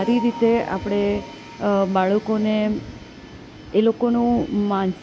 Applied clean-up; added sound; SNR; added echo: none; Bell + Domestic sounds, home sounds; 19 dB; none.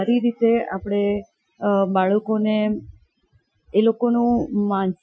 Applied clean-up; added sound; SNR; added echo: classical method Wiener filter.